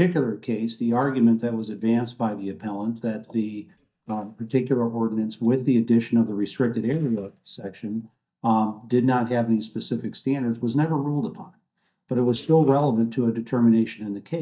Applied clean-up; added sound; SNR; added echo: neural mask model DeepFilterNet 3.